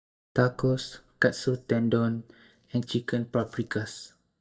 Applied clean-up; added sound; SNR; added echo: neural mask model DeepFilterNet 3.